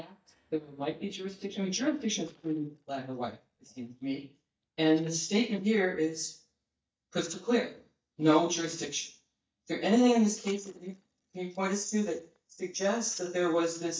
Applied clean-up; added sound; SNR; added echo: neural mask model DeepFilterNet 3.